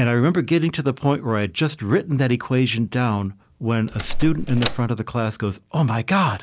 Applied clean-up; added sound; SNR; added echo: none; Door; 2 dB; none.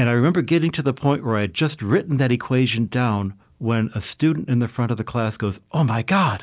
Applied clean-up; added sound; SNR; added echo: none; none; none; none.